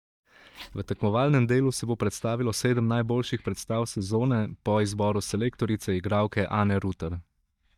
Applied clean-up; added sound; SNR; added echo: neural mask model DeepFilterNet 3.